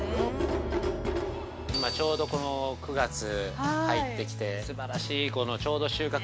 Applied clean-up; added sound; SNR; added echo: none; Bicycle bell; 13 dB; none.